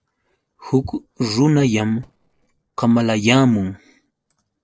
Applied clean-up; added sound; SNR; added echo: neural separator model SepFormer DNS4.